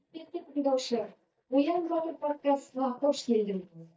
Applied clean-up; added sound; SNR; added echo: neural mask model DeepFilterNet 3.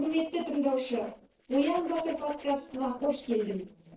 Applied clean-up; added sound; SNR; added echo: neural separator model SepFormer DNS4.